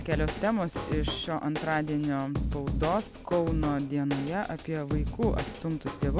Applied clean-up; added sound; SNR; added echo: none; Drum kit; 3 dB; none.